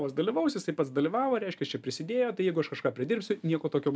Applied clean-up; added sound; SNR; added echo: none; none; none; none.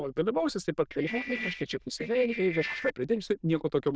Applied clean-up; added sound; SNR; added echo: neural diffusion model UNIVERSE++.